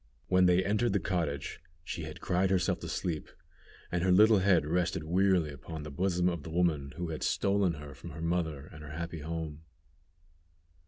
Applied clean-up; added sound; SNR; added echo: none; none; none; none.